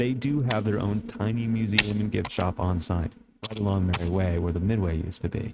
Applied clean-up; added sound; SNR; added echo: neural mask model RNNoise.